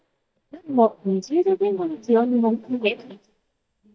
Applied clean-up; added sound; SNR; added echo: neural mask model DeepFilterNet 3.